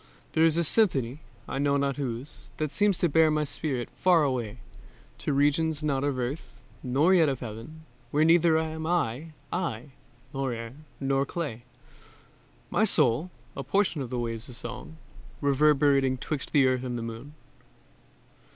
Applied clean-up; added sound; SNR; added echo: none; none; none; none.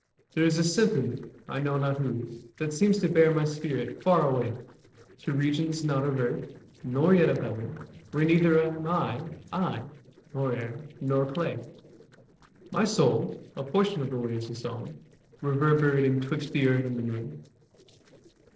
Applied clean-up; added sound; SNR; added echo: neural separator model SepFormer DNS4.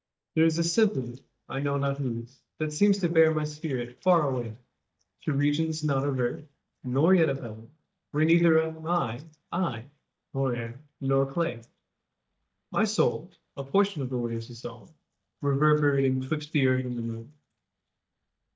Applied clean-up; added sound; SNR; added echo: neural mask model DeepFilterNet 3.